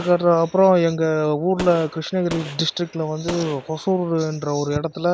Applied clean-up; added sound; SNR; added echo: none; Gunshot, gunfire; 18 dB; none.